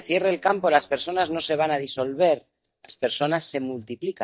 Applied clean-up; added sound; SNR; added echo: neural mask model DeepFilterNet 3.